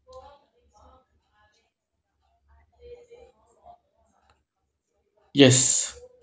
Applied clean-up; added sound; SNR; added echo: none; none; none; none.